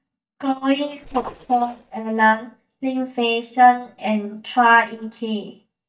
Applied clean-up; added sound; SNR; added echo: neural mask model DeepFilterNet 3.